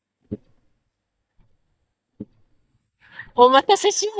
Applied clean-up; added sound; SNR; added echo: neural mask model DeepFilterNet 3.